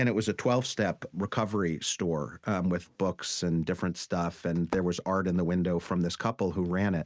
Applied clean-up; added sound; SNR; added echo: neural mask model RNNoise.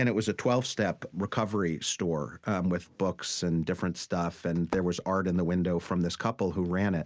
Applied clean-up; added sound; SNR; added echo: none; Tap / Hammer; 10 dB; none.